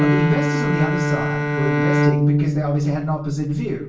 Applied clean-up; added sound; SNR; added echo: none; Bowed string instrument; -3 dB; reverberation time 0.3 s.